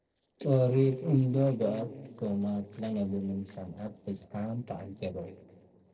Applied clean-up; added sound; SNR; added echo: neural separator model SepFormer DNS4.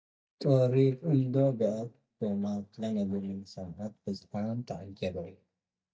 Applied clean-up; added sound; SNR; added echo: neural mask model DeepFilterNet 3.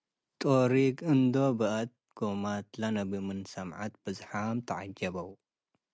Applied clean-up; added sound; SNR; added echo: none; none; none; none.